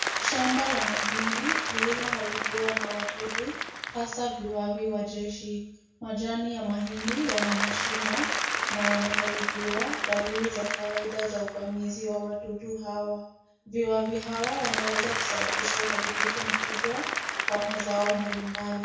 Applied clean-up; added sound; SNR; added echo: none; Applause; 0 dB; reverberation time 0.6 s.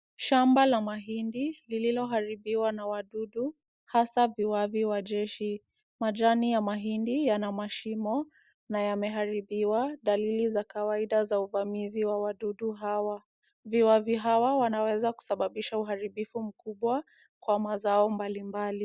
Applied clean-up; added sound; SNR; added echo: none; none; none; none.